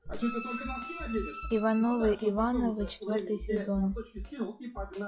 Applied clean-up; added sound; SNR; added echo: classical method log-MMSE.